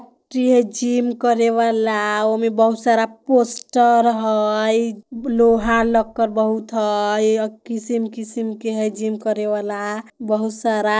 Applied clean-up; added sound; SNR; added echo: neural separator model SepFormer DNS4.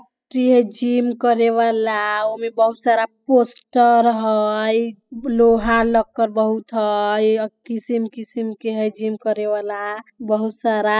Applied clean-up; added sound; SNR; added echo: classical method spectral subtraction.